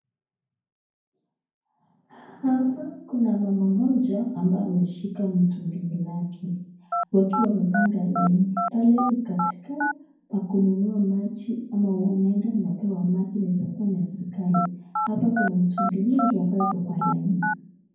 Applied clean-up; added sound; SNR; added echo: none; Telephone; 4 dB; reverberation time 0.9 s.